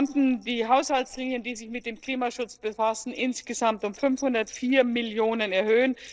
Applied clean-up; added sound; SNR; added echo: neural separator model SepFormer DNS4.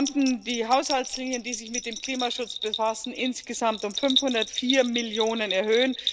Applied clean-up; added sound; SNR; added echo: none; Bell; 7 dB; none.